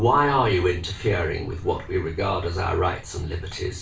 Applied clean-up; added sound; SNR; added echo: none; Bird vocalization, bird call, bird song; 19 dB; reverberation time 0.3 s.